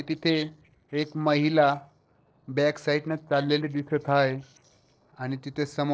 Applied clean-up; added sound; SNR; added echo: neural separator model SepFormer DNS4.